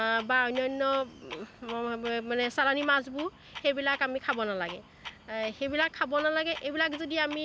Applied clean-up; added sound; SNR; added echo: none; Clock; 17 dB; none.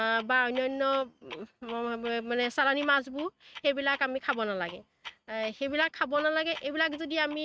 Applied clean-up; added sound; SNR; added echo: neural mask model RNNoise.